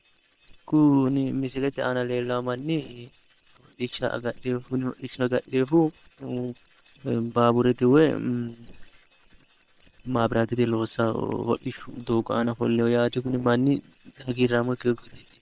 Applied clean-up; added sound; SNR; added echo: neural separator model SepFormer WHAM!.